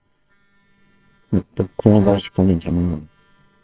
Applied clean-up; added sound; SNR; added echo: neural separator model SepFormer WHAMR!.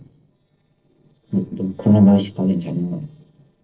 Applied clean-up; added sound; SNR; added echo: neural separator model SepFormer DNS4.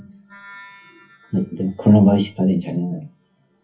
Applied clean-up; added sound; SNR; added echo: classical method WPE with log-MMSE.